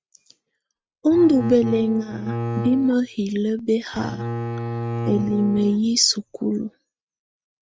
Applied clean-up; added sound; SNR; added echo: neural mask model RNNoise.